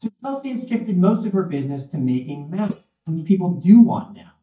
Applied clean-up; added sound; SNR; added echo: neural mask model DeepFilterNet 3.